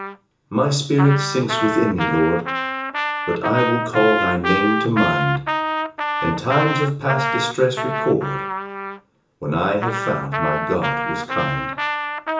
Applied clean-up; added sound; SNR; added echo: none; Trumpet; 2 dB; reverberation time 0.7 s.